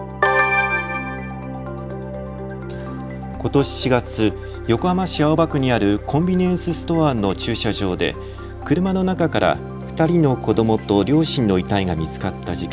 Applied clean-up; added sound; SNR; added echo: none; none; none; none.